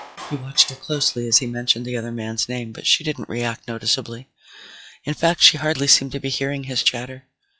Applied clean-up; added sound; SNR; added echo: classical method log-MMSE.